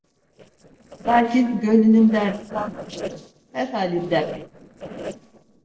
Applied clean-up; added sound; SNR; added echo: neural separator model SepFormer DNS4.